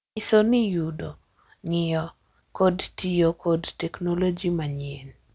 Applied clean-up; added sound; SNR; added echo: none; none; none; none.